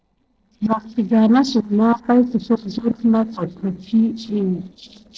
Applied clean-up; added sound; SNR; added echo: neural separator model SepFormer DNS4.